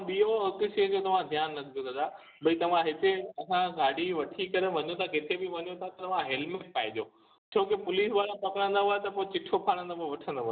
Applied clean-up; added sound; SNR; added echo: none; none; none; none.